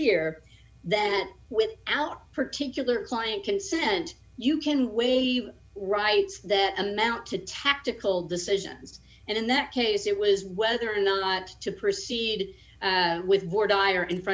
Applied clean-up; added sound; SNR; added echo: none; none; none; none.